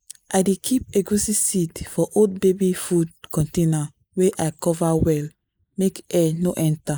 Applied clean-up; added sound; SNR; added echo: neural mask model Resemble Enhance denoiser.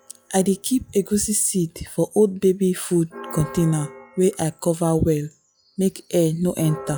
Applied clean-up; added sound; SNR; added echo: classical method log-MMSE.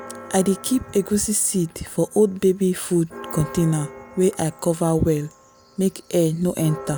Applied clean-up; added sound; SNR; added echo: none; Church bell; 19 dB; none.